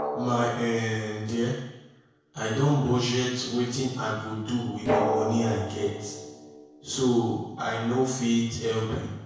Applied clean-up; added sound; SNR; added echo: neural separator model SepFormer DNS4.